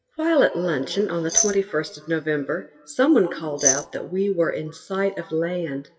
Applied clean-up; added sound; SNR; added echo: classical method WPE with log-MMSE.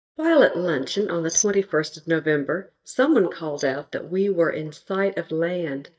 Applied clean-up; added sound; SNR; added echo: neural mask model DeepFilterNet 3.